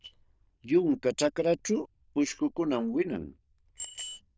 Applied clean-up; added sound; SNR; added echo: neural diffusion model UNIVERSE++.